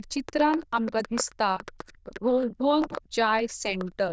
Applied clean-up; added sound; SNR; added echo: neural diffusion model UNIVERSE++.